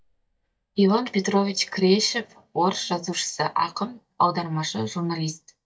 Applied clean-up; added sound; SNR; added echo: neural mask model DeepFilterNet 3.